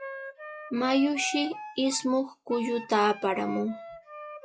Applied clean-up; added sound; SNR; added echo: classical method log-MMSE.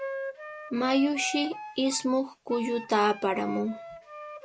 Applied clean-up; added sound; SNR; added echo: none; Wind instrument, woodwind instrument; 11 dB; none.